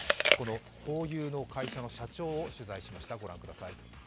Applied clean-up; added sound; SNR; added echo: none; Chewing, mastication; -2 dB; none.